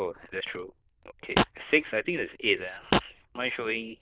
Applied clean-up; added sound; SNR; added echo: neural diffusion model UNIVERSE++.